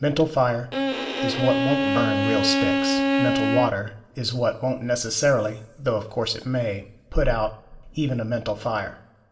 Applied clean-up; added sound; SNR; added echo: none; Bowed string instrument; -1 dB; reverberation time 0.6 s.